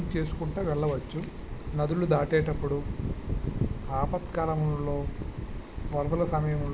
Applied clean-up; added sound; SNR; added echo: none; none; none; none.